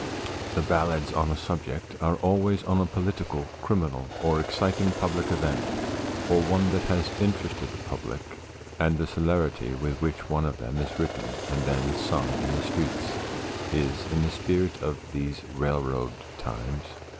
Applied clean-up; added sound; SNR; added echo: none; Aircraft; 7 dB; none.